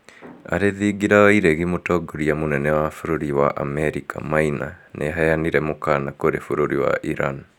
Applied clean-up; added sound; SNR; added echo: none; none; none; none.